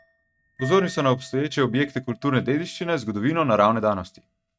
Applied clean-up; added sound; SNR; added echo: neural mask model RNNoise.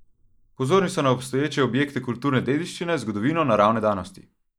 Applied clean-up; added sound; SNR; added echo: neural mask model Resemble Enhance denoiser.